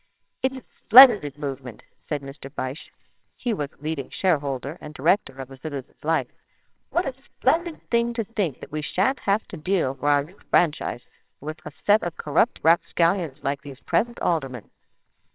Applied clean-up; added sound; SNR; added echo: neural separator model SepFormer WHAMR!.